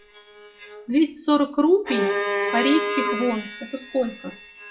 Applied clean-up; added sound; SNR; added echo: classical method WPE with log-MMSE.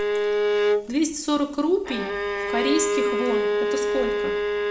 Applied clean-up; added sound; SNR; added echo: none; Bowed string instrument; -3 dB; reverberation time 0.5 s.